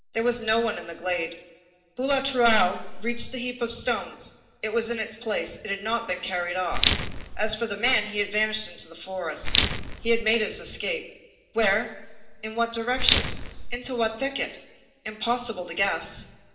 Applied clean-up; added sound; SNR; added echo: none; Rattle; -3 dB; reverberation time 2.0 s.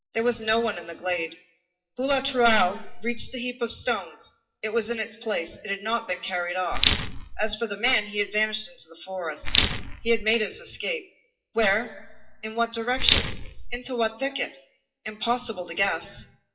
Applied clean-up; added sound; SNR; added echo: classical method WPE with log-MMSE.